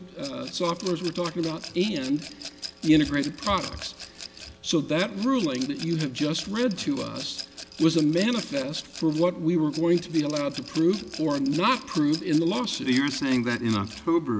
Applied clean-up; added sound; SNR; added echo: none; Rattle / Glass; 15 dB; none.